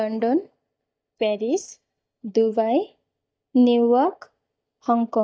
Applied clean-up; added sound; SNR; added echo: neural mask model DeepFilterNet 3.